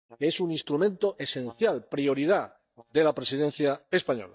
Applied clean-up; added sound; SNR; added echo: neural mask model DeepFilterNet 3.